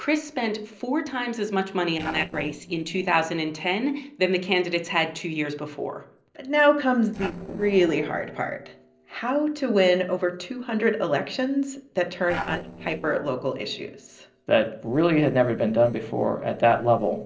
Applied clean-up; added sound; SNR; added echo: neural separator model SepFormer DNS4.